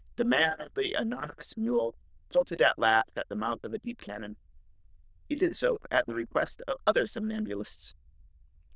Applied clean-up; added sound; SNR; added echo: neural diffusion model UNIVERSE++.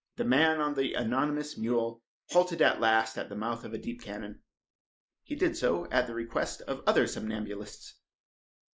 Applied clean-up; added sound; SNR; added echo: neural mask model Resemble Enhance denoiser.